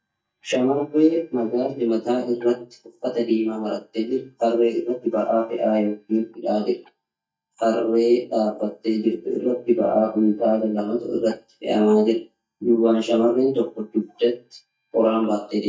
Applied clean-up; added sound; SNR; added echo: neural mask model DeepFilterNet 3.